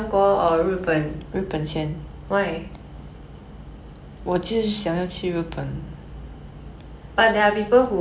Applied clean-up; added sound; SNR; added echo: none; none; none; none.